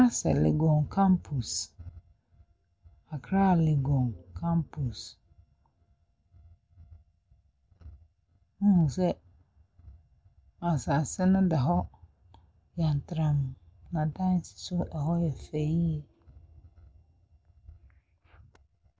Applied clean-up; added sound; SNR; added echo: none; none; none; none.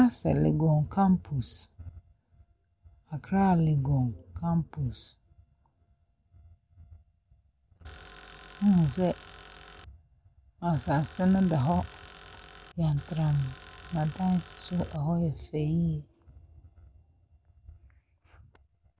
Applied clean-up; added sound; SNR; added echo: none; Tools; 18 dB; none.